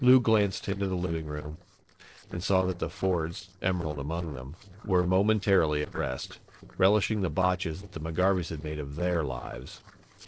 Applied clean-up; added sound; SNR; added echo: neural separator model SepFormer DNS4.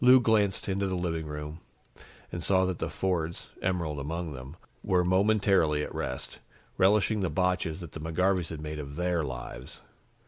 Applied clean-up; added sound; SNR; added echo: none; none; none; none.